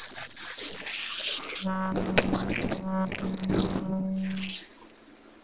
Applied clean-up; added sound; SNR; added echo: neural separator model SepFormer DNS4.